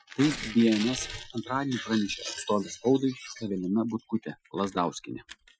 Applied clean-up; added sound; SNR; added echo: classical method Wiener filter.